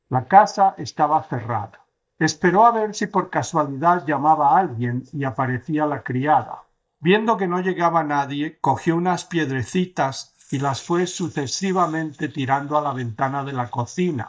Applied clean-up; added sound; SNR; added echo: neural mask model DeepFilterNet 3.